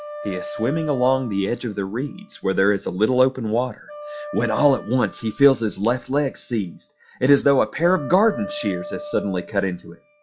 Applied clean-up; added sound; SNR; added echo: classical method log-MMSE.